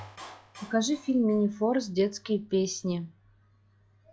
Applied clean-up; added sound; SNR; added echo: classical method log-MMSE.